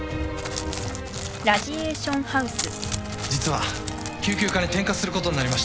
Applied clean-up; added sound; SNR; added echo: none; Crackle; 9 dB; none.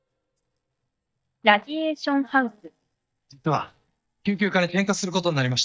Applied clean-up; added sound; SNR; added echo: neural mask model DeepFilterNet 3.